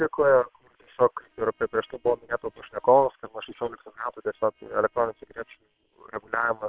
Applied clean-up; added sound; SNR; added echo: neural separator model SepFormer WHAM!.